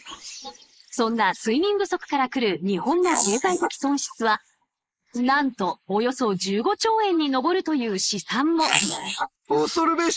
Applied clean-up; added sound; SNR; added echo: neural mask model Resemble Enhance denoiser.